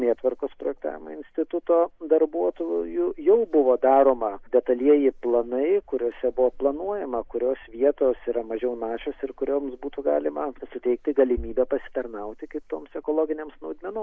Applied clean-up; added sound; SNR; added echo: none; none; none; none.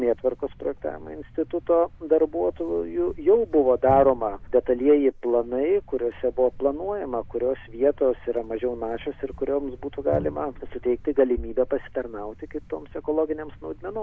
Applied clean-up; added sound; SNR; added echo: none; Thump, thud; 18 dB; none.